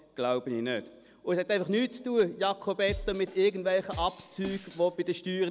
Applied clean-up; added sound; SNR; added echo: none; Drum kit; 12 dB; none.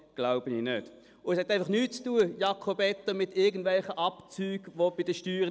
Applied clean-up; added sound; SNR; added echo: none; none; none; none.